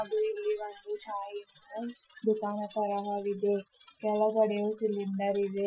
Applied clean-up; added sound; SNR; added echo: classical method Wiener filter.